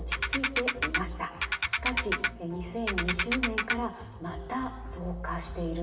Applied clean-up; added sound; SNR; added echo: none; Ratchet, pawl; -2 dB; reverberation time 1.2 s.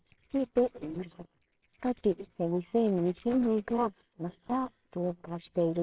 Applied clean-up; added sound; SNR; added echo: neural separator model SepFormer WHAMR!.